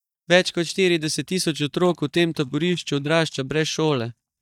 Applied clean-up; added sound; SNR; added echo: neural mask model DeepFilterNet 3.